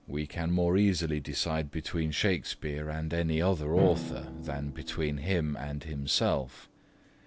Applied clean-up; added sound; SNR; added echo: none; Drum; 12 dB; none.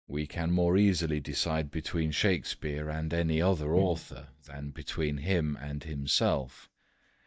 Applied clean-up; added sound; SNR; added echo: neural mask model DeepFilterNet 3.